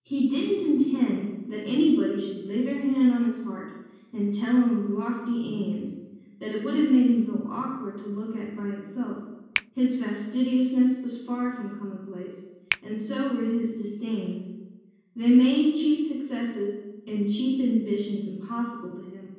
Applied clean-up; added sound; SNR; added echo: none; Finger snapping; 12 dB; reverberation time 1.2 s.